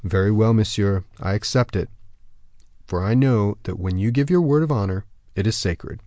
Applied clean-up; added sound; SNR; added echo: none; none; none; none.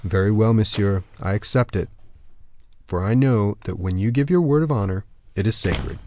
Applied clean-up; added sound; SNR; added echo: none; Slam; 18 dB; none.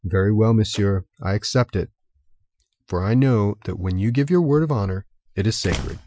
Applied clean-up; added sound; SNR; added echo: classical method Wiener filter.